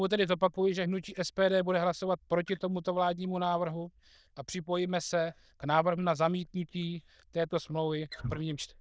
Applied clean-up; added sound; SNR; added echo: neural diffusion model UNIVERSE++.